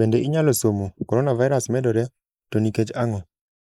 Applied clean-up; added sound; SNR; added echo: neural mask model Resemble Enhance denoiser.